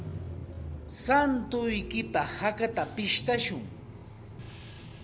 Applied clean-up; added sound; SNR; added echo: none; Bus / Engine; 10 dB; none.